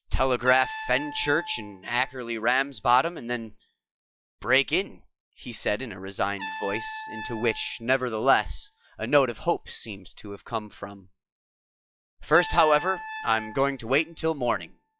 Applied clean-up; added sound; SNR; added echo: classical method log-MMSE.